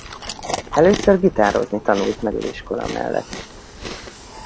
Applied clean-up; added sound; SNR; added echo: none; Chewing, mastication; 11 dB; none.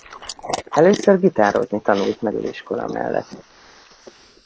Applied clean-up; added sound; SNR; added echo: neural mask model Resemble Enhance denoiser.